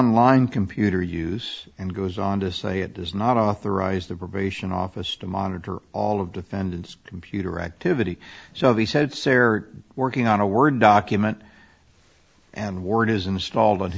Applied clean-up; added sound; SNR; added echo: none; none; none; none.